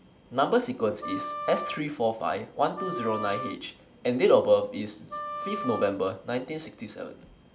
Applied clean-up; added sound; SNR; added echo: none; Wind instrument, woodwind instrument; 9 dB; none.